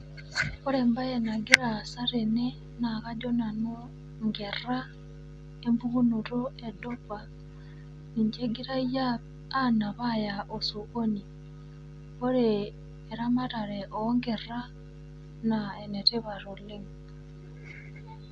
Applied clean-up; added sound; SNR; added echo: none; none; none; none.